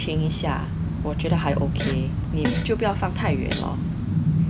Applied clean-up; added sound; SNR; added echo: none; Fart; 10 dB; none.